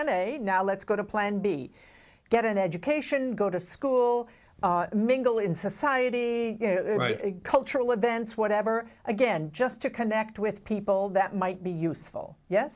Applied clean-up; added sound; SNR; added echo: none; none; none; none.